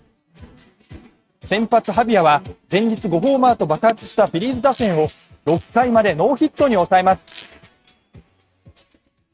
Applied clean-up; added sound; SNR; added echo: neural mask model RNNoise.